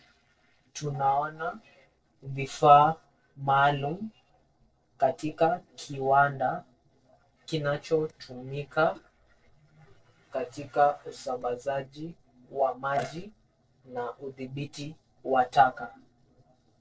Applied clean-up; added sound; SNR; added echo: neural separator model SepFormer DNS4.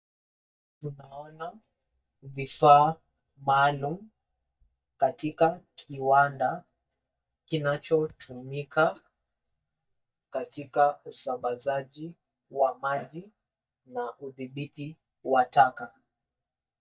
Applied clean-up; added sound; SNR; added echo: neural mask model DeepFilterNet 3.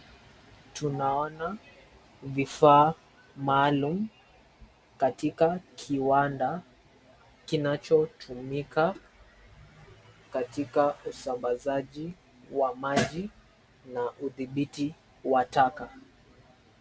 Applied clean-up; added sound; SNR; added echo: none; none; none; none.